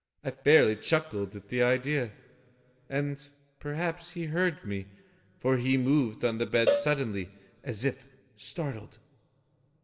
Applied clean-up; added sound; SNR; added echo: none; Cowbell; 4 dB; reverberation time 2.1 s.